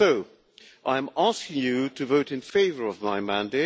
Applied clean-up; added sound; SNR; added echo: none; none; none; none.